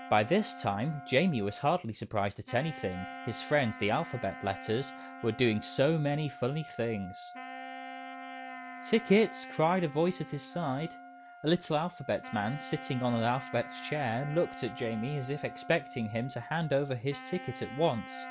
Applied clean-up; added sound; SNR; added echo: none; Wind instrument, woodwind instrument + Trumpet; 13 dB; none.